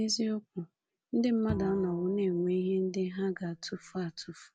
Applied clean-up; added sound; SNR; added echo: none; Bowed string instrument; 13 dB; none.